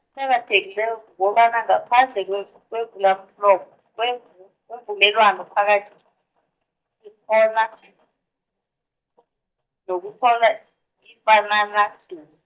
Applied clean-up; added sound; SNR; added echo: neural mask model DeepFilterNet 3.